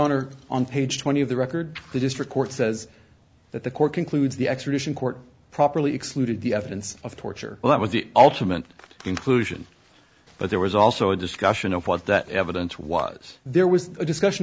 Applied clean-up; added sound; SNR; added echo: none; none; none; none.